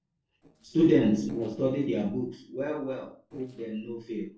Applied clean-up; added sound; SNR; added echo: neural separator model SepFormer DNS4.